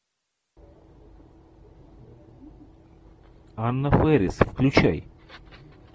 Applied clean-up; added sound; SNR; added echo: none; none; none; none.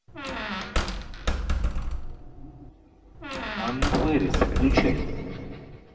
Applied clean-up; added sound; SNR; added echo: none; Squeak; -1 dB; reverberation time 1.7 s.